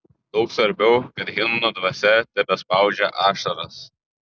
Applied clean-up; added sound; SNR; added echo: none; none; none; none.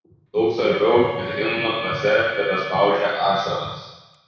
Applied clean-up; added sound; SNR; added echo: none; Wind instrument, woodwind instrument; 12 dB; reverberation time 1.1 s.